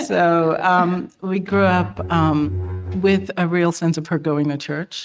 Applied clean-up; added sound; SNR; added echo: neural mask model RNNoise.